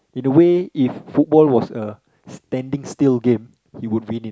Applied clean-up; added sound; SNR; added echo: none; none; none; none.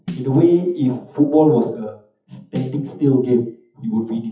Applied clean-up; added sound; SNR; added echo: classical method WPE with log-MMSE.